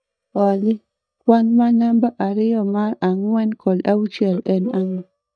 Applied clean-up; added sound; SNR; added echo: neural mask model DeepFilterNet 3.